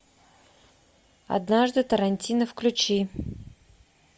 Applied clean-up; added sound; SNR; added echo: none; none; none; none.